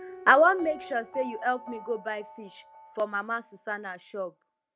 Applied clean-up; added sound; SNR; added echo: none; Piano; 17 dB; none.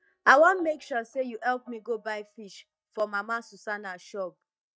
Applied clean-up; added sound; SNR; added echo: neural mask model DeepFilterNet 3.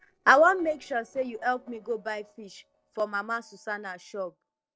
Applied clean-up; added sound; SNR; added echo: neural separator model SepFormer DNS4.